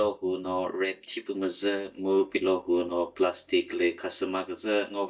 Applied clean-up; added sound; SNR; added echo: neural mask model DeepFilterNet 3.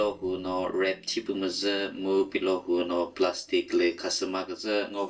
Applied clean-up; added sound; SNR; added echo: neural separator model SepFormer DNS4.